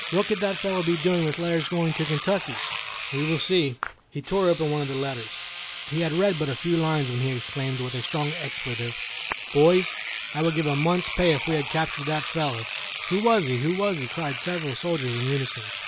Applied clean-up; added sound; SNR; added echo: none; Engine / Domestic sounds, home sounds; 4 dB; none.